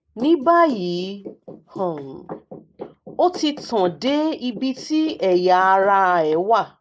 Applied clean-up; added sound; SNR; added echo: neural mask model Resemble Enhance denoiser.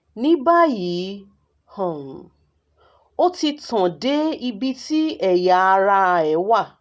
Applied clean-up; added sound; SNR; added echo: none; none; none; none.